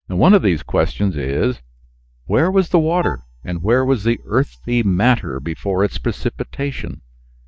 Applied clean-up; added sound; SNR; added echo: neural mask model DeepFilterNet 3.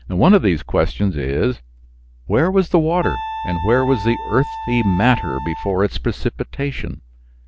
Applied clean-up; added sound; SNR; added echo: none; Wind instrument, woodwind instrument; 10 dB; none.